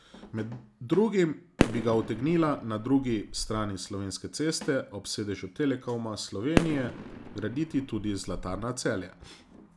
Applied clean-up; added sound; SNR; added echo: none; Fireworks; 3 dB; none.